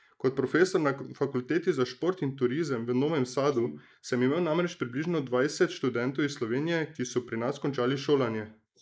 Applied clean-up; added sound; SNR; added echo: neural mask model Resemble Enhance denoiser.